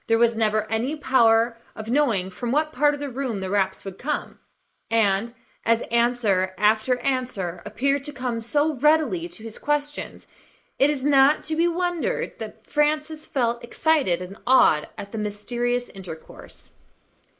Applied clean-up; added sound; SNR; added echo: neural mask model Resemble Enhance denoiser.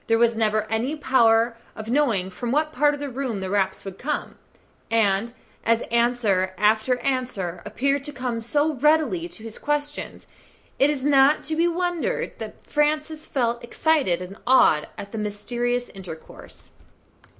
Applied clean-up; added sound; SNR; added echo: none; none; none; none.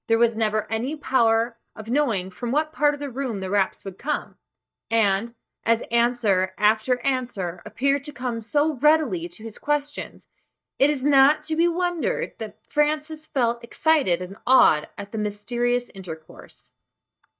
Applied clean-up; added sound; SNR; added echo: neural mask model DeepFilterNet 3.